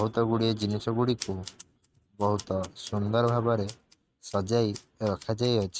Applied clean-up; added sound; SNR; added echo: neural mask model RNNoise.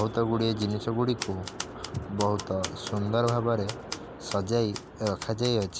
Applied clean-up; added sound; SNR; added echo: none; Typewriter; 15 dB; none.